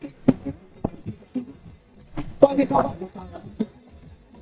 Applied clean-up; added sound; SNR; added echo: neural mask model DeepFilterNet 3.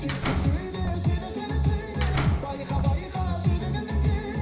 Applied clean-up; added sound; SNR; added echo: none; Slam; 8 dB; reverberation time 0.5 s.